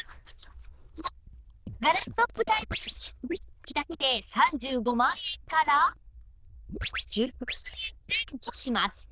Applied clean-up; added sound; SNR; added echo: neural diffusion model UNIVERSE++.